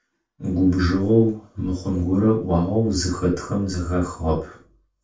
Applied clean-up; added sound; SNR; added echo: none; none; none; reverberation time 0.3 s.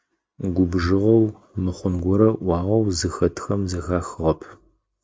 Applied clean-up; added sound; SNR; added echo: none; none; none; none.